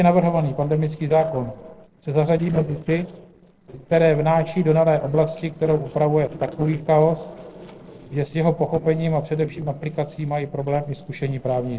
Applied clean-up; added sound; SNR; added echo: neural separator model SepFormer DNS4.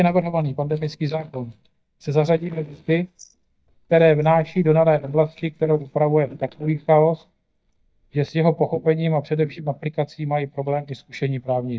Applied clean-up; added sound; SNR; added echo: neural mask model DeepFilterNet 3.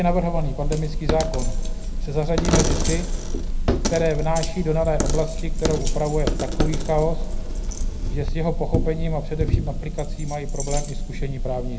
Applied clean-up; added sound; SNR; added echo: none; Coin (dropping); -3 dB; reverberation time 0.4 s.